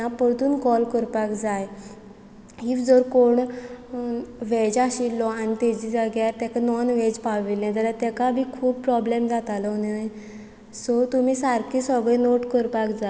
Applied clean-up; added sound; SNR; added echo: none; none; none; none.